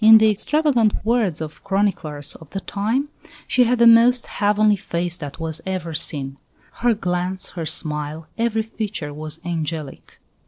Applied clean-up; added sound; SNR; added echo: neural separator model SepFormer DNS4.